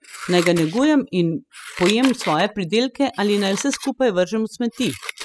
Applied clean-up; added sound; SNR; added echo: classical method spectral subtraction.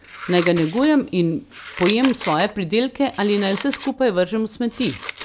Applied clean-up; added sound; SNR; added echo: none; Scissors; 13 dB; none.